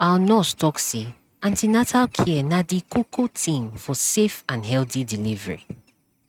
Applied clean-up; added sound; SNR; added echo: neural mask model RNNoise.